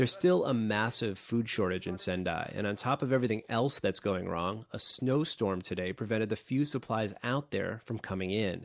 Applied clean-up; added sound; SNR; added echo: none; none; none; none.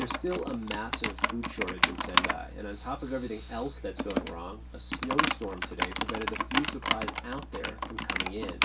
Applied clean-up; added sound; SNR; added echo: none; Computer keyboard; -5 dB; reverberation time 0.2 s.